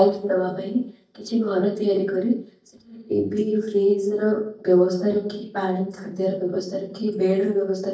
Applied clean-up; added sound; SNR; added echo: neural mask model DeepFilterNet 3.